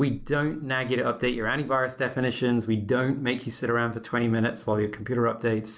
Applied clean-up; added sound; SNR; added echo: none; none; none; none.